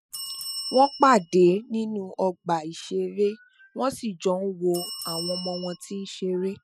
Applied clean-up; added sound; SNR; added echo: classical method spectral subtraction.